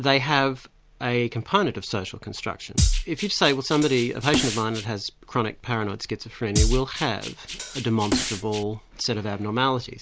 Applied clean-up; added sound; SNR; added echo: none; Drum kit; 1 dB; none.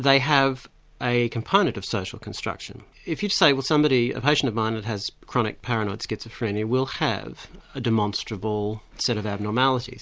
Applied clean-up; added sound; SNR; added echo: none; none; none; none.